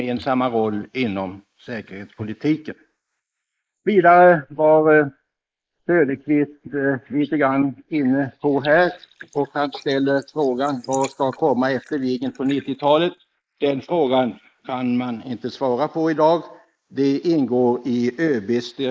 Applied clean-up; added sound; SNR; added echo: neural mask model Resemble Enhance denoiser.